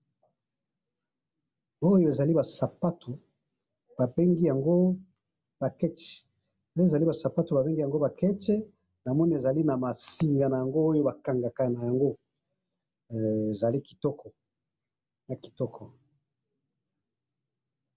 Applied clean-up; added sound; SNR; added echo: none; none; none; none.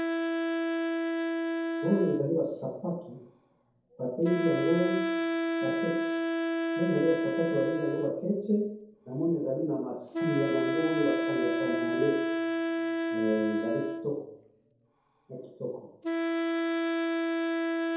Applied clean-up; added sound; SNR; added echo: none; Wind instrument, woodwind instrument; -1 dB; reverberation time 0.7 s.